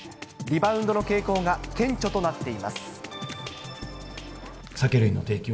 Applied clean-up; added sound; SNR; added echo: none; none; none; none.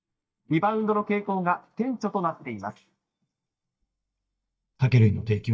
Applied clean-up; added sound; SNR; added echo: neural mask model DeepFilterNet 3.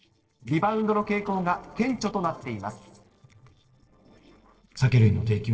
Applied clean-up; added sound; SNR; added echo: neural separator model SepFormer DNS4.